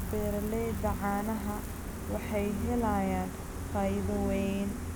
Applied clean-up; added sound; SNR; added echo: none; Gull, seagull; 2 dB; none.